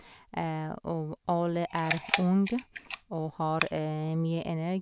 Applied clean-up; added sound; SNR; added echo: none; Camera; 3 dB; none.